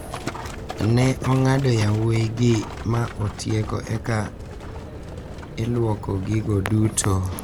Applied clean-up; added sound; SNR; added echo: none; Livestock, farm animals, working animals; 11 dB; none.